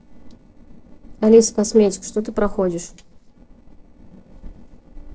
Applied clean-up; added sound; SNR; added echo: neural separator model SepFormer DNS4.